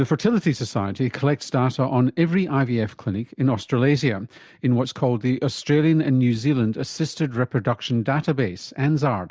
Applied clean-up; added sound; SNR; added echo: none; none; none; none.